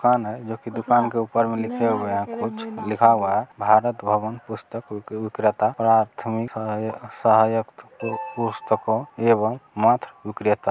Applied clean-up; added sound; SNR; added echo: none; none; none; none.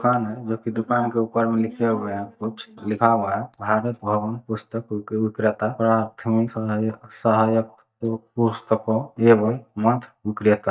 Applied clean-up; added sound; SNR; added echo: neural mask model DeepFilterNet 3.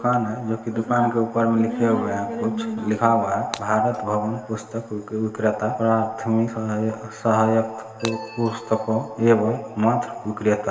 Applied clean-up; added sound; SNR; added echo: none; Shatter; 19 dB; reverberation time 1.8 s.